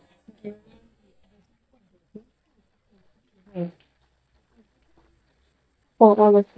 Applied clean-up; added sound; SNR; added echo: neural mask model DeepFilterNet 3.